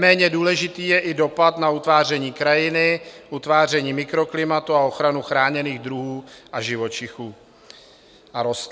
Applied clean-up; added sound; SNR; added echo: none; none; none; none.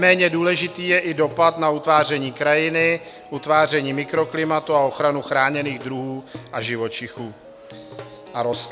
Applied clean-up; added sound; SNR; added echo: none; Plucked string instrument; 20 dB; none.